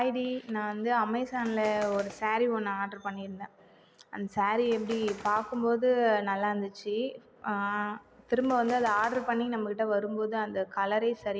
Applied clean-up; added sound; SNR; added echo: none; Bird; 19 dB; none.